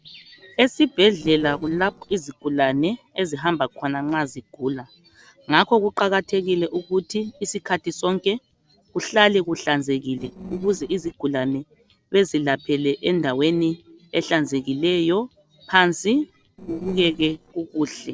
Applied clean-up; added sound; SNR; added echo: neural separator model SepFormer DNS4.